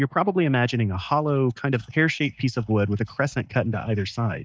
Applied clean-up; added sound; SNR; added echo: neural mask model DeepFilterNet 3.